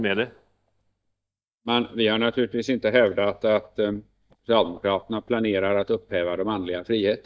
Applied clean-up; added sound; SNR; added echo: neural mask model DeepFilterNet 3.